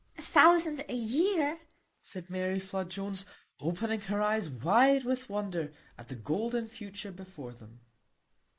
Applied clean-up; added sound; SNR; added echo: neural mask model Resemble Enhance denoiser.